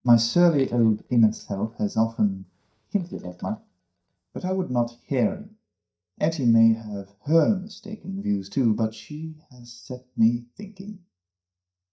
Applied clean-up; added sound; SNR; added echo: neural mask model DeepFilterNet 3.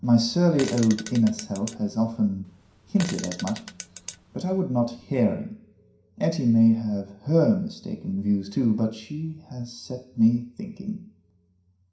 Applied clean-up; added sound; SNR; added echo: none; Fart; 15 dB; reverberation time 0.5 s.